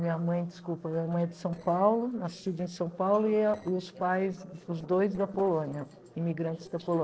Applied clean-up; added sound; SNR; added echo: neural separator model SepFormer DNS4.